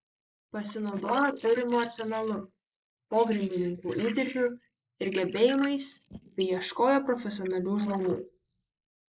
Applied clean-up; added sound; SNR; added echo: neural mask model Resemble Enhance denoiser.